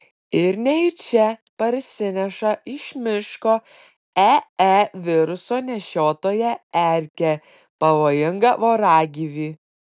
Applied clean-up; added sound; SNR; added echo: none; none; none; none.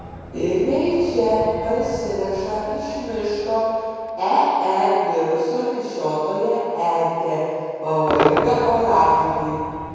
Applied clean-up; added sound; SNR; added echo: none; Crowd / Cheering / Fireworks; 11 dB; reverberation time 2.2 s.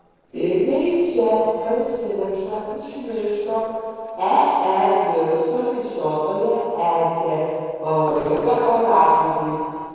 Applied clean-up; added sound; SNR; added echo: neural separator model SepFormer DNS4.